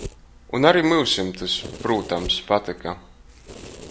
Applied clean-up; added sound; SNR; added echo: none; Domestic sounds, home sounds; 16 dB; none.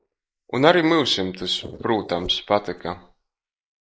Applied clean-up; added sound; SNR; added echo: neural mask model Resemble Enhance denoiser.